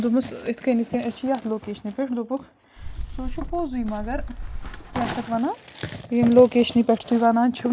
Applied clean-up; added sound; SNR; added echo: none; Bird; 14 dB; none.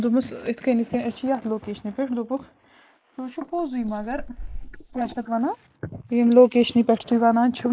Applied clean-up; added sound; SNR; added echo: neural mask model Resemble Enhance denoiser.